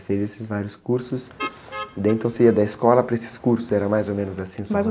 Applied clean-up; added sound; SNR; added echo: none; Motor vehicle (road); 17 dB; none.